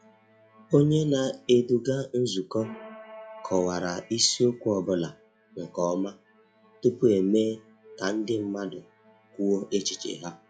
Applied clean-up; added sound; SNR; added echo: classical method log-MMSE.